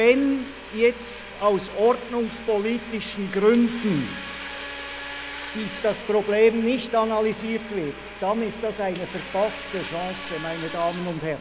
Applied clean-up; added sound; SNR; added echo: none; Domestic sounds, home sounds; 12 dB; none.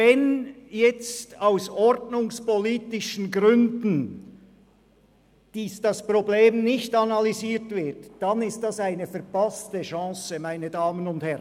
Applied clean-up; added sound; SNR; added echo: none; none; none; none.